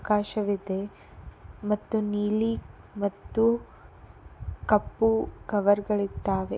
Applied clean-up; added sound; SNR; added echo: none; none; none; none.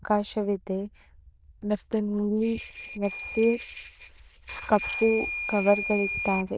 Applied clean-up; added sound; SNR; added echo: neural diffusion model UNIVERSE++.